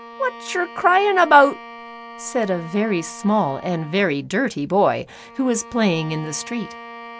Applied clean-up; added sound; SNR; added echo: none; Bowed string instrument; 18 dB; none.